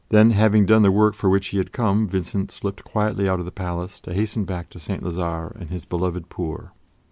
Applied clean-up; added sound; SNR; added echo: none; none; none; none.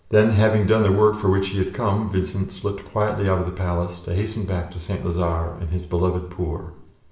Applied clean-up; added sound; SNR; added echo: none; none; none; reverberation time 0.7 s.